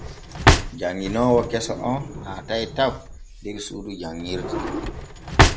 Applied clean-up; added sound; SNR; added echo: none; Drawer open or close; -3 dB; none.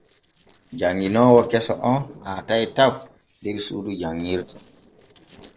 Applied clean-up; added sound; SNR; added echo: neural separator model SepFormer DNS4.